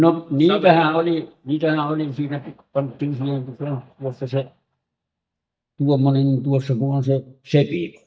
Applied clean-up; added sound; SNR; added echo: neural mask model DeepFilterNet 3.